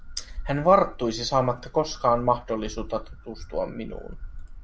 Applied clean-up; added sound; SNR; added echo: none; Wind; 12 dB; none.